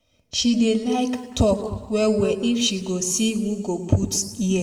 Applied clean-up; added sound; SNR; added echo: none; none; none; reverberation time 1.3 s.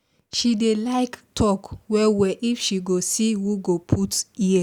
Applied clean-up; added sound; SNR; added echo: none; none; none; none.